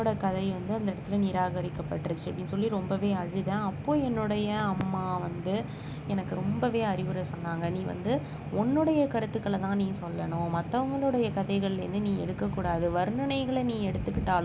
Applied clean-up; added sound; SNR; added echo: none; none; none; none.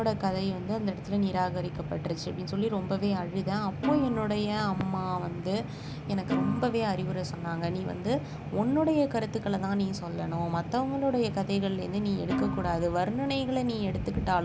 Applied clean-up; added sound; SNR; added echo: none; Snare drum; 8 dB; none.